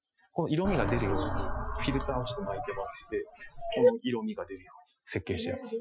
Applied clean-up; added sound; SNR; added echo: classical method Wiener filter.